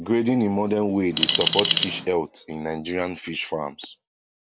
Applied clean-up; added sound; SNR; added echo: none; Alarm; 1 dB; none.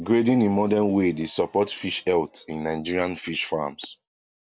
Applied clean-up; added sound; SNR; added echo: none; none; none; none.